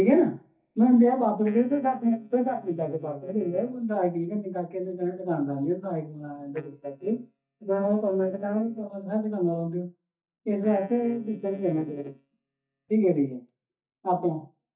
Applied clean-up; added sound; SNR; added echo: neural mask model DeepFilterNet 3.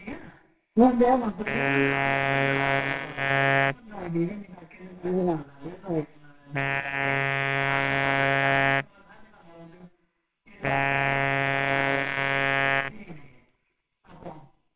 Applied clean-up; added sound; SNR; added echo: neural separator model SepFormer WHAMR!.